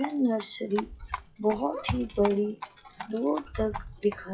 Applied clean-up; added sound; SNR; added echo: classical method WPE with log-MMSE.